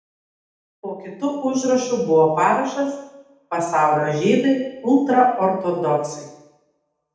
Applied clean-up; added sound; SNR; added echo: none; none; none; reverberation time 0.8 s.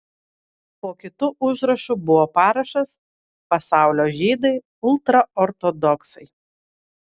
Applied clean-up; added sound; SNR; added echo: none; none; none; none.